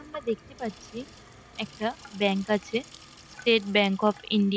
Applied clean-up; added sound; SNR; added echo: none; Sink (filling or washing) / Water tap, faucet; 20 dB; none.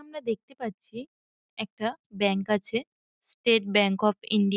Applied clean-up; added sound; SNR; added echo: none; none; none; none.